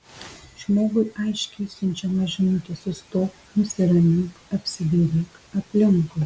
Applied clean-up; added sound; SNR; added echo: none; none; none; none.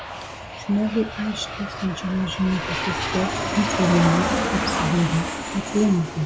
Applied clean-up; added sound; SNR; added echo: none; Aircraft; 3 dB; none.